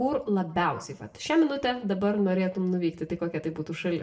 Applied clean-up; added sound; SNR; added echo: none; none; none; reverberation time 0.5 s.